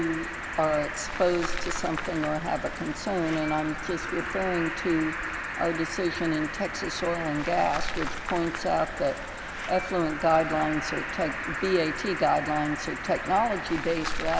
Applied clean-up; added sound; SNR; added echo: none; Cricket; 5 dB; none.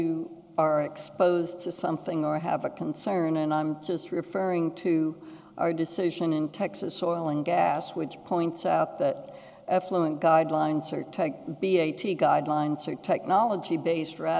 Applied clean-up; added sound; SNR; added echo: none; none; none; none.